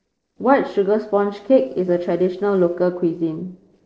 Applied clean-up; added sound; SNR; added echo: neural separator model SepFormer DNS4.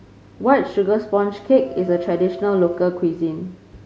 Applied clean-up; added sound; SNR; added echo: none; Wind instrument, woodwind instrument; 20 dB; none.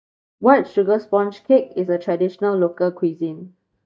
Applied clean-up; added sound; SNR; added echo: neural mask model DeepFilterNet 3.